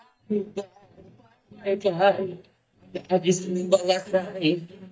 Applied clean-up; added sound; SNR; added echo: neural mask model DeepFilterNet 3.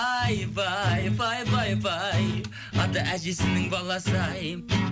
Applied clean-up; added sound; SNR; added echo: none; none; none; none.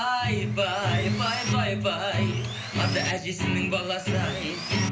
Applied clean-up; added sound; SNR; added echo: none; Sawing; 12 dB; reverberation time 0.5 s.